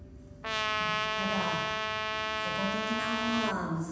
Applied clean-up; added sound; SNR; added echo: none; Trumpet; -4 dB; reverberation time 1.1 s.